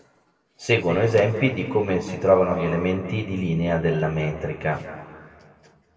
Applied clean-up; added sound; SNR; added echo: none; none; none; reverberation time 2.3 s.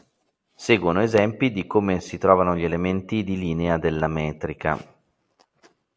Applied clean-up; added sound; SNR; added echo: none; none; none; none.